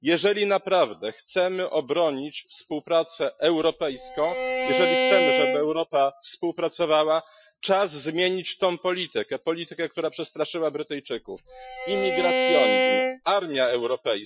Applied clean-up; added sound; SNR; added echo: classical method Wiener filter.